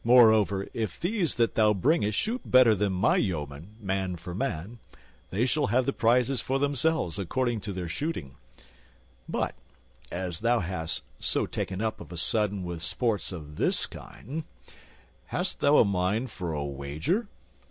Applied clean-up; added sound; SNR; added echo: none; none; none; none.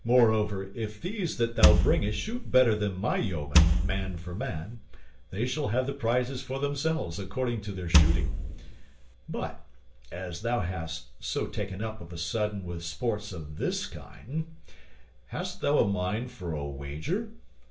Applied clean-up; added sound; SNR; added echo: none; Wood; -5 dB; reverberation time 0.3 s.